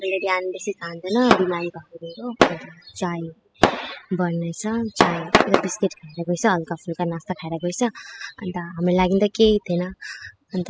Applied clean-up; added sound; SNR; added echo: classical method spectral subtraction.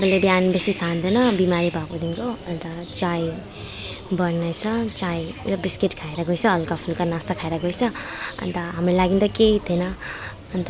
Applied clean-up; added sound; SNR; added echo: none; none; none; none.